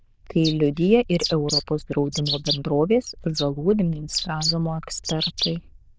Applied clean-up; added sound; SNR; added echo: neural diffusion model UNIVERSE++.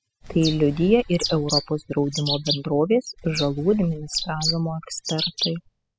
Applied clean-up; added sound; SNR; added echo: classical method spectral subtraction.